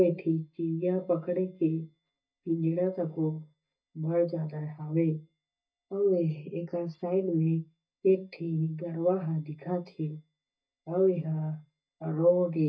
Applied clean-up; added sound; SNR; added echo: neural mask model DeepFilterNet 3.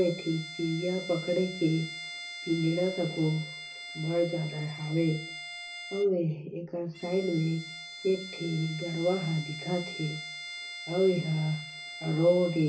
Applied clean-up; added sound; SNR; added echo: none; Bowed string instrument; 12 dB; reverberation time 0.4 s.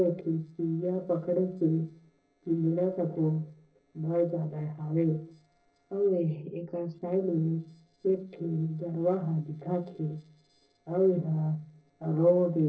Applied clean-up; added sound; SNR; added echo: neural separator model SepFormer DNS4.